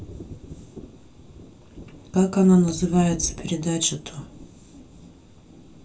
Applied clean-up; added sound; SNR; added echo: none; Thunder; 16 dB; reverberation time 0.2 s.